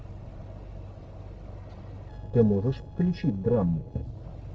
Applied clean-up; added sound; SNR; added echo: neural separator model SepFormer DNS4.